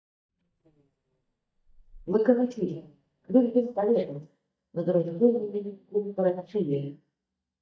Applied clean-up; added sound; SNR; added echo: neural mask model DeepFilterNet 3.